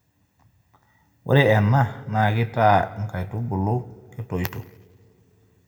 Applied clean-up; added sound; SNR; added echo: none; none; none; reverberation time 1.0 s.